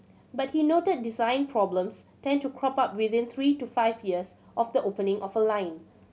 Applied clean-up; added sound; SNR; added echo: none; none; none; none.